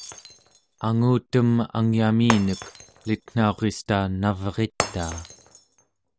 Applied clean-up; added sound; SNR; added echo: none; Shatter; 12 dB; none.